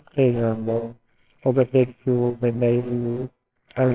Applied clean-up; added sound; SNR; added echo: neural separator model SepFormer WHAMR!.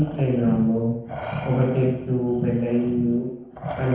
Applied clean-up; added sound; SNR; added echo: none; Respiratory sounds; 15 dB; reverberation time 0.9 s.